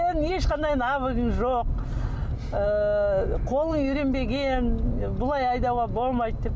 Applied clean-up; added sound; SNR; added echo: none; none; none; none.